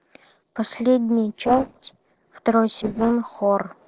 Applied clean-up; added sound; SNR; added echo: neural separator model SepFormer DNS4.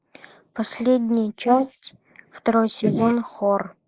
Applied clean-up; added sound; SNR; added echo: neural mask model Resemble Enhance denoiser.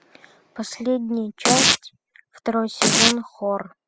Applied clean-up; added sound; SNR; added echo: classical method spectral subtraction.